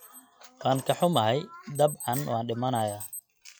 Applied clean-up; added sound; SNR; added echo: classical method log-MMSE.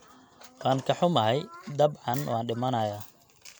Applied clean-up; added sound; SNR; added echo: none; none; none; none.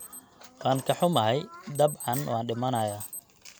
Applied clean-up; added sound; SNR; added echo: none; Alarm; 17 dB; none.